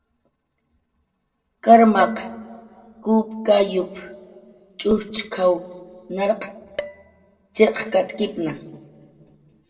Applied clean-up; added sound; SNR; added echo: neural separator model SepFormer DNS4.